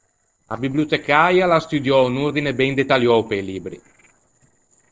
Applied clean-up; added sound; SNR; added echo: neural separator model SepFormer DNS4.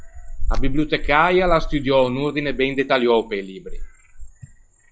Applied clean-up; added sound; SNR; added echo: classical method log-MMSE.